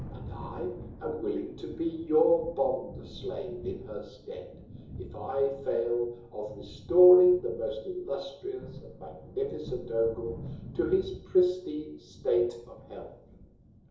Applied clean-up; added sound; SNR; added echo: none; Thunder; 16 dB; reverberation time 2.8 s.